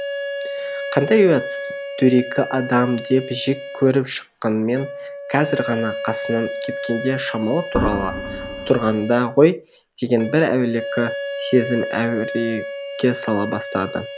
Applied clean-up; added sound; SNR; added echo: none; Wind instrument, woodwind instrument + Organ; 8 dB; none.